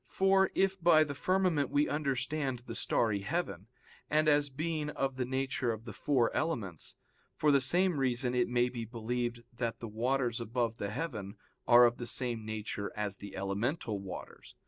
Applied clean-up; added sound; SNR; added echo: none; none; none; none.